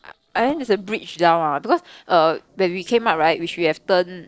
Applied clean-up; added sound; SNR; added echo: neural separator model SepFormer DNS4.